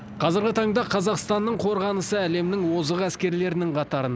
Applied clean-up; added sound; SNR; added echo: none; none; none; none.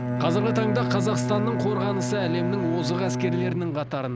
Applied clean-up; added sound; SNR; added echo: none; Bowed string instrument; 0 dB; none.